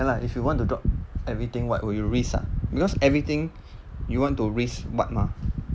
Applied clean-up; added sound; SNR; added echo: none; none; none; none.